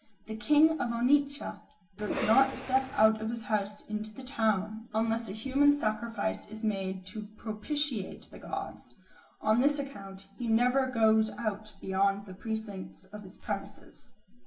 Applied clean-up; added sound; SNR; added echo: none; Cough; 6 dB; reverberation time 0.2 s.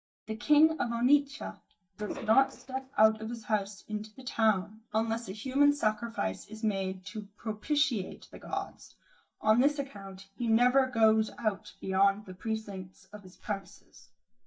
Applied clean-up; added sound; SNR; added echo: neural mask model DeepFilterNet 3.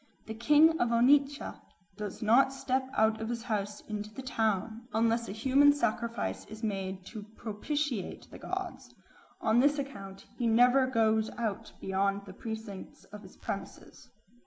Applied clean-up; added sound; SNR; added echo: none; none; none; none.